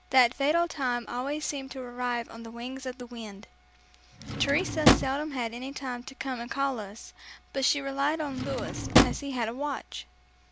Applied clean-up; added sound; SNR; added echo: none; Drawer open or close; -4 dB; none.